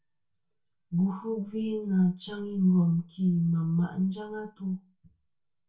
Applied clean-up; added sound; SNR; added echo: none; none; none; reverberation time 0.2 s.